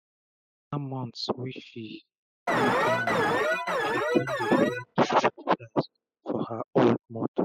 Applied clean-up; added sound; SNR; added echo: classical method spectral subtraction.